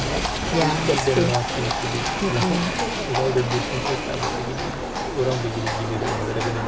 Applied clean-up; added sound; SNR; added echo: none; Livestock, farm animals, working animals; 1 dB; none.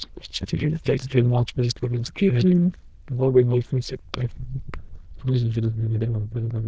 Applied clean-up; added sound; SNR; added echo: neural diffusion model UNIVERSE++.